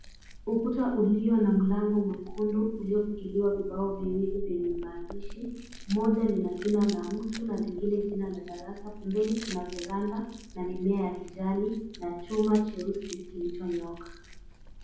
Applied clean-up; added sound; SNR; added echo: none; Chewing, mastication; 13 dB; reverberation time 1.2 s.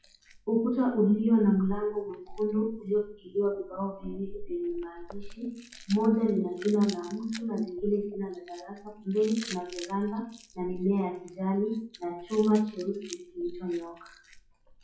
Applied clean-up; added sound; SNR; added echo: classical method WPE with log-MMSE.